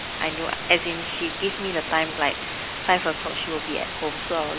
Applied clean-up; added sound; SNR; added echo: none; Water; 5 dB; none.